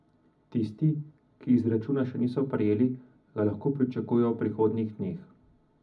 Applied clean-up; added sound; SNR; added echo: none; none; none; reverberation time 0.4 s.